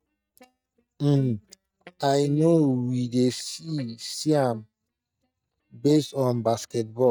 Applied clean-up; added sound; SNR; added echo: neural mask model DeepFilterNet 3.